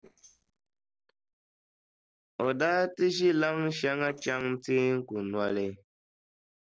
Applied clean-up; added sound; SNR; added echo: neural separator model SepFormer DNS4.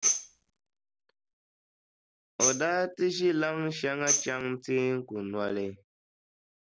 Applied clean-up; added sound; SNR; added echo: none; Tambourine; 2 dB; none.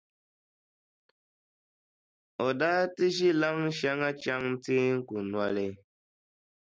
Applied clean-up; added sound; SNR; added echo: none; none; none; none.